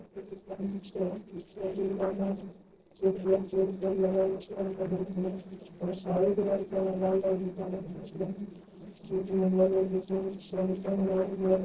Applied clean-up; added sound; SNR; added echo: neural separator model SepFormer DNS4.